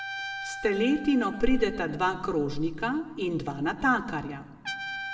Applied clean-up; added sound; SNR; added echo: none; Trumpet; 13 dB; reverberation time 0.9 s.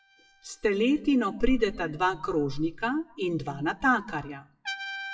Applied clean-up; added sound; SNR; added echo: classical method WPE with log-MMSE.